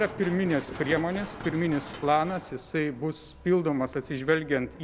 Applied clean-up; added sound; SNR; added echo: none; Run; 15 dB; none.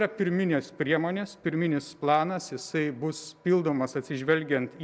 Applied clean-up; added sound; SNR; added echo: none; none; none; none.